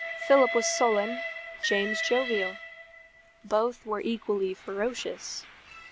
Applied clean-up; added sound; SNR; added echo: none; Train; 7 dB; none.